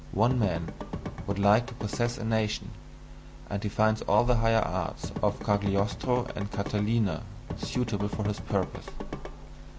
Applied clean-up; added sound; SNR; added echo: none; Drum / Drum kit; 9 dB; none.